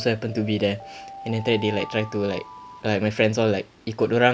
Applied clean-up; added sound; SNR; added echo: none; Alarm; 18 dB; none.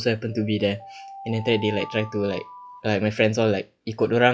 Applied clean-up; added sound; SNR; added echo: classical method log-MMSE.